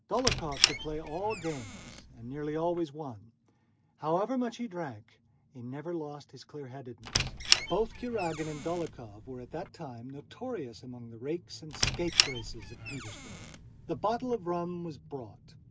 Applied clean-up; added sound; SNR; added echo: none; Squeak; -2 dB; none.